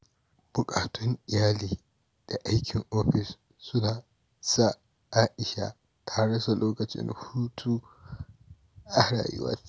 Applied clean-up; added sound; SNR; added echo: none; none; none; none.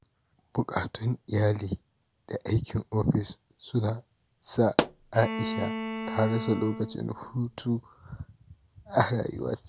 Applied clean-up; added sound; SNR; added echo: none; Bowed string instrument + Explosion; 4 dB; none.